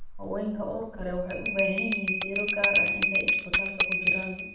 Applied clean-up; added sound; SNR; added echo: none; Bell; -4 dB; reverberation time 0.5 s.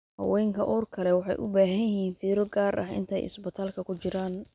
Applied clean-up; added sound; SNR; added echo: none; none; none; none.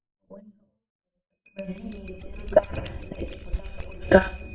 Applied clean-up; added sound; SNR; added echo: neural mask model DeepFilterNet 3.